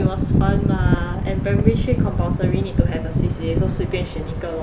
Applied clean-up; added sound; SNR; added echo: none; none; none; none.